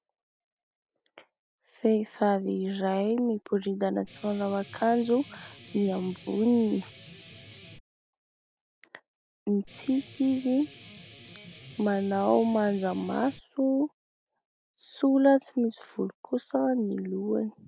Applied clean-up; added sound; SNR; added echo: none; Guitar; 20 dB; none.